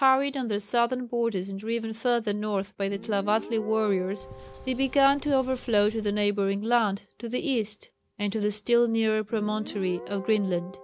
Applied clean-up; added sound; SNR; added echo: none; Bird + Guitar; 19 dB; none.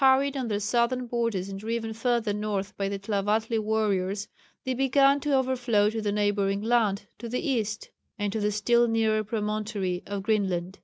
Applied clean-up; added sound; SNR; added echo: none; none; none; none.